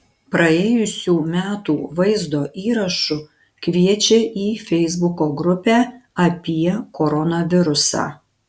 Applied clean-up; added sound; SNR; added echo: none; none; none; none.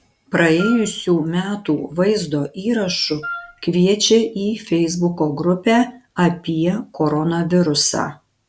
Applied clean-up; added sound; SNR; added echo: none; Wind instrument, woodwind instrument; 13 dB; none.